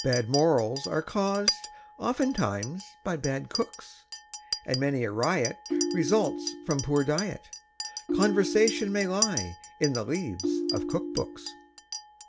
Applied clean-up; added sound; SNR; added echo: none; Ringtone + Chink, clink; 5 dB; none.